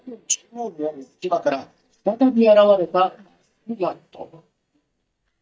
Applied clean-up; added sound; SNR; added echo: neural mask model DeepFilterNet 3.